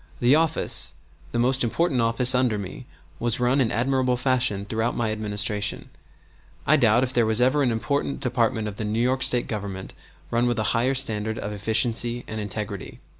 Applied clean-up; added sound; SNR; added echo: none; none; none; none.